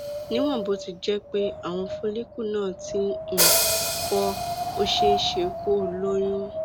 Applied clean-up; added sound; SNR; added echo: none; Hi-hat + Wind; 0 dB; none.